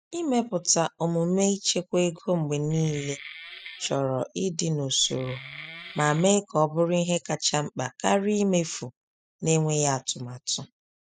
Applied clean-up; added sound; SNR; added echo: classical method spectral subtraction.